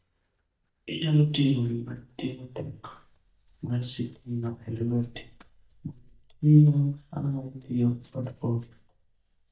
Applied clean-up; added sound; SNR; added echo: neural mask model DeepFilterNet 3.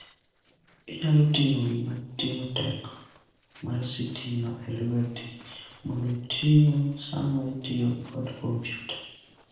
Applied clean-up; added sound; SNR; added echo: neural separator model SepFormer DNS4.